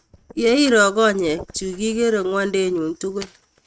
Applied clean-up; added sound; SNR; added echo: neural mask model RNNoise.